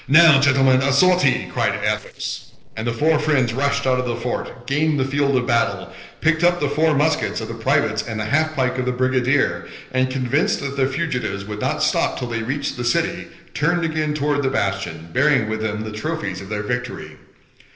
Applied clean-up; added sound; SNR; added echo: neural separator model SepFormer DNS4.